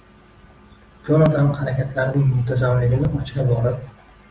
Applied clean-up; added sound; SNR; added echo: none; none; none; none.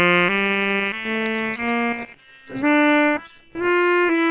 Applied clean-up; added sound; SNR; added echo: neural separator model SepFormer WHAM!.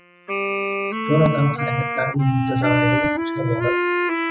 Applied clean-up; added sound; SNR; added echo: classical method spectral subtraction.